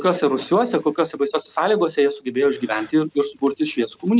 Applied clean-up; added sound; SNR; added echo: none; none; none; none.